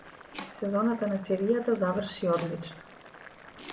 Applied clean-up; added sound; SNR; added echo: none; Domestic sounds, home sounds + Boiling; 15 dB; none.